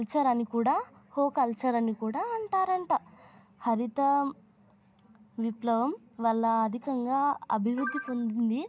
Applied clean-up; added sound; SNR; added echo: none; none; none; none.